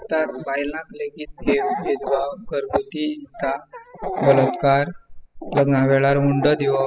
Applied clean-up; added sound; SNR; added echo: classical method spectral subtraction.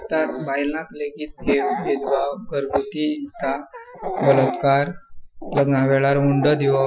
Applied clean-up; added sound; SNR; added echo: classical method Wiener filter.